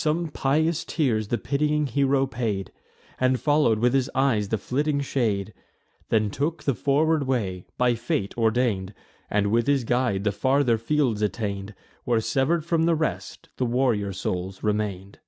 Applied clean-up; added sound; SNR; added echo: none; none; none; none.